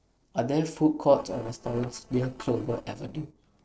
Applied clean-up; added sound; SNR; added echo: neural separator model SepFormer DNS4.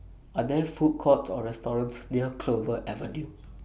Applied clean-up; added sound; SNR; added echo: none; none; none; none.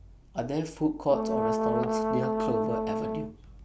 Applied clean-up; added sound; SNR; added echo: none; Brass instrument; -3 dB; none.